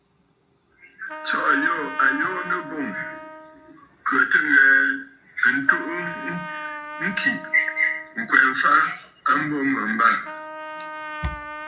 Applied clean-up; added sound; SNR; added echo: none; Trumpet; 14 dB; reverberation time 0.3 s.